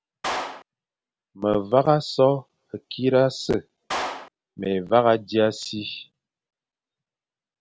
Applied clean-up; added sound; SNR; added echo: none; Clapping; 11 dB; none.